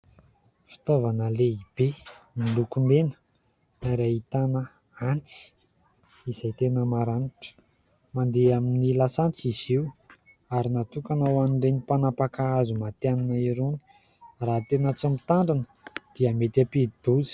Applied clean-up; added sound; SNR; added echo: none; none; none; none.